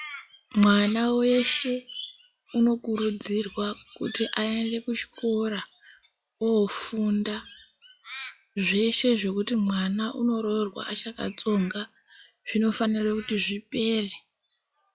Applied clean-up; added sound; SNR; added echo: classical method log-MMSE.